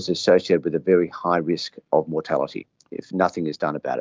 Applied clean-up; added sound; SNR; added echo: none; none; none; none.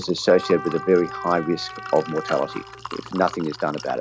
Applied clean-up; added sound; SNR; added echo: none; Liquid + Trumpet; 12 dB; none.